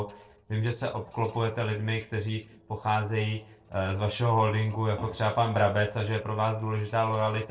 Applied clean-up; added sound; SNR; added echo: neural separator model SepFormer DNS4.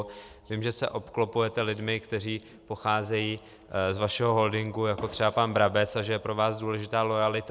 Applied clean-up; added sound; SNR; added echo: none; none; none; none.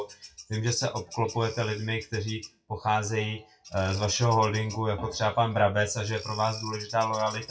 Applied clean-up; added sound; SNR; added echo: classical method WPE with log-MMSE.